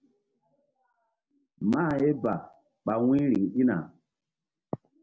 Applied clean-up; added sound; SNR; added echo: none; none; none; none.